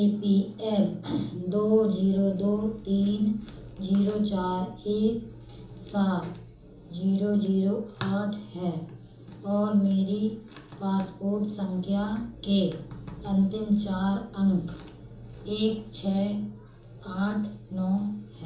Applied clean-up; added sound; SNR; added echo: none; none; none; reverberation time 1.2 s.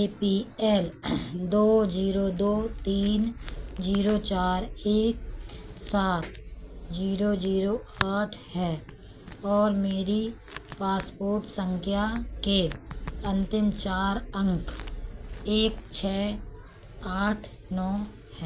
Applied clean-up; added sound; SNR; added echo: none; none; none; none.